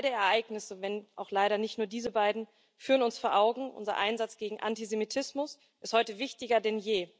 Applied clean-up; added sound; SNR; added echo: none; none; none; none.